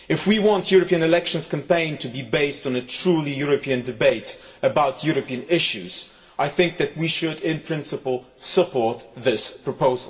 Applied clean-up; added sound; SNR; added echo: none; none; none; reverberation time 0.8 s.